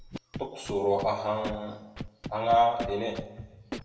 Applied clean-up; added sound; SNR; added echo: none; Scratching (performance technique); 12 dB; reverberation time 0.9 s.